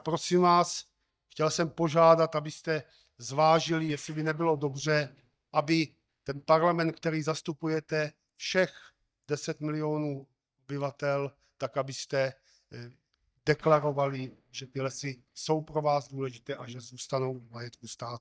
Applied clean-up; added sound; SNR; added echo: neural mask model DeepFilterNet 3.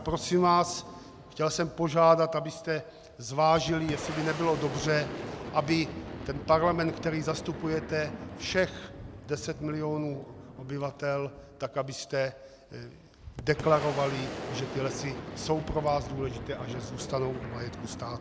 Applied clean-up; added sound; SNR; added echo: none; Boom; 11 dB; none.